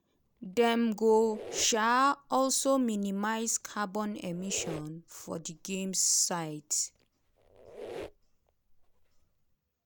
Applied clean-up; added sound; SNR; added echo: none; Squeak; 18 dB; none.